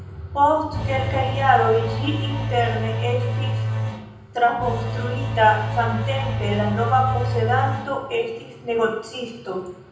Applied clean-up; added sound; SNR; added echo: none; Engine / Domestic sounds, home sounds; 2 dB; reverberation time 0.8 s.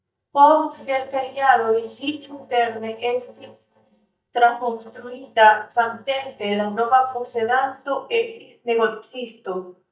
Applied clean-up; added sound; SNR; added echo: neural mask model DeepFilterNet 3.